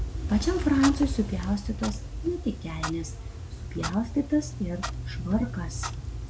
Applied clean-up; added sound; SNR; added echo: none; Clock; 4 dB; none.